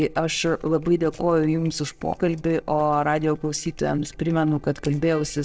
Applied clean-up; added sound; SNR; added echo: neural separator model SepFormer DNS4.